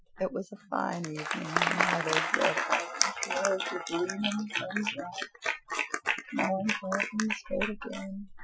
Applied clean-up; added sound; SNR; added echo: classical method Wiener filter.